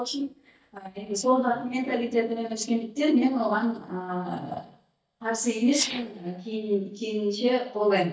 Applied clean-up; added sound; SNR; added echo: neural mask model DeepFilterNet 3.